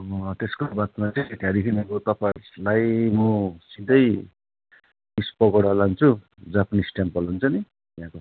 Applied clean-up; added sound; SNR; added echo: none; none; none; none.